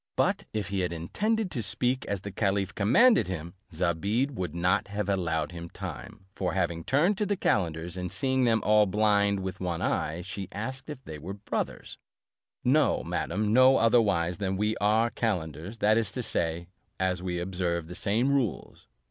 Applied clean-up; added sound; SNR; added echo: none; none; none; none.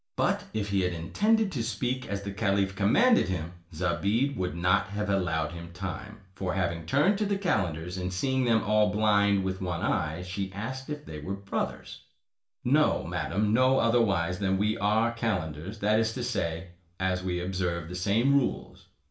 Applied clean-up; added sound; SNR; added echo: none; none; none; reverberation time 0.4 s.